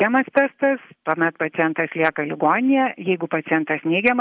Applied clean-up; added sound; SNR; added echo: none; none; none; none.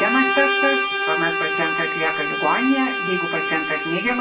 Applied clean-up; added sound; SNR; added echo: none; Bowed string instrument; 0 dB; reverberation time 0.4 s.